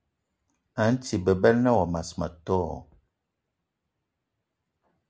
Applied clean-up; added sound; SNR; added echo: none; none; none; none.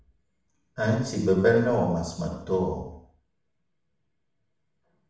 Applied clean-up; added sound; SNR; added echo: none; none; none; reverberation time 0.7 s.